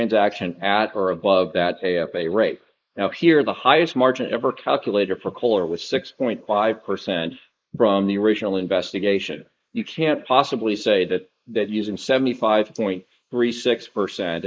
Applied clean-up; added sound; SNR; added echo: neural mask model Resemble Enhance denoiser.